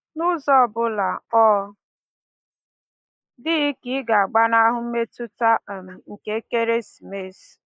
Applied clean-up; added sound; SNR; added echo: neural mask model Resemble Enhance denoiser.